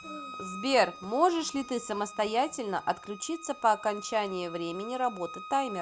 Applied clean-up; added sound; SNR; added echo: none; Bowed string instrument; 14 dB; none.